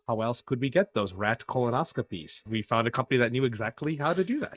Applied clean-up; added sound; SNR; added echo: neural mask model DeepFilterNet 3.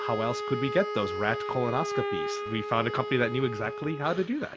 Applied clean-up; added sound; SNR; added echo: none; Wind instrument, woodwind instrument; 5 dB; none.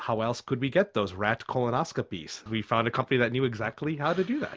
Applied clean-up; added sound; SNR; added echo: none; none; none; none.